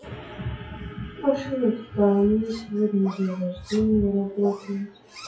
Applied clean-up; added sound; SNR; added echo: classical method WPE with log-MMSE.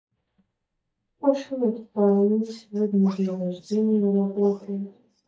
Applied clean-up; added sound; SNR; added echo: neural mask model DeepFilterNet 3.